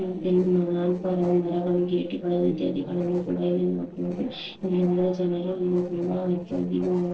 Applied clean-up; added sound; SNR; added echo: neural separator model SepFormer DNS4.